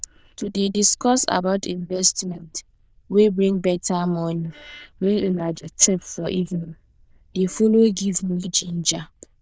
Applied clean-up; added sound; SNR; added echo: neural diffusion model UNIVERSE++.